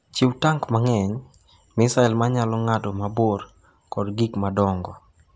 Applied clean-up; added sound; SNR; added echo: none; none; none; none.